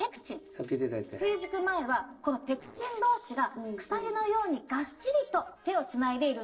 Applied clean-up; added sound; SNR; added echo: neural separator model SepFormer DNS4.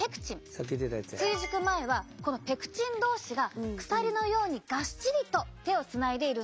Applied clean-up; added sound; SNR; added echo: none; none; none; none.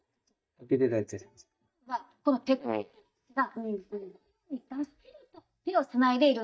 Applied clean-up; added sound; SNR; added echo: neural mask model DeepFilterNet 3.